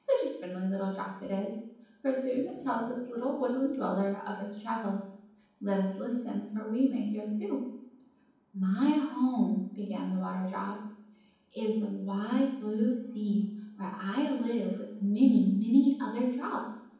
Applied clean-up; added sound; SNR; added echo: none; none; none; reverberation time 1.2 s.